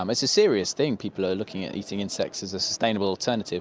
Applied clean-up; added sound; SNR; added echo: none; none; none; none.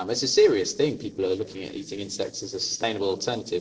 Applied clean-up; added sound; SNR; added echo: neural separator model SepFormer DNS4.